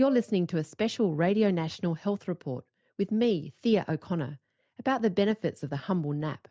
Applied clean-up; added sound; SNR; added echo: neural mask model DeepFilterNet 3.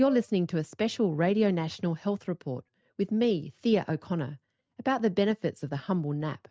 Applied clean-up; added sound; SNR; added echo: neural mask model RNNoise.